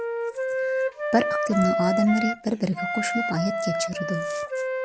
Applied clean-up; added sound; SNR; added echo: none; Wind instrument, woodwind instrument; 0 dB; none.